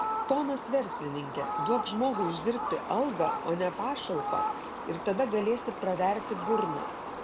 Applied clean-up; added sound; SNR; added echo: none; Fowl; 4 dB; none.